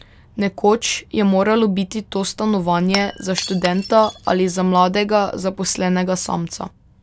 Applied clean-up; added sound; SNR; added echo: none; Shatter / Crushing; 15 dB; none.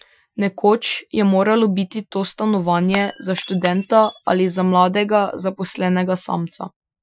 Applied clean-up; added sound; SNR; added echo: classical method Wiener filter.